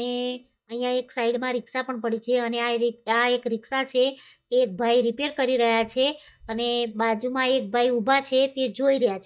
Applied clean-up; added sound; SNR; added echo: neural mask model DeepFilterNet 3.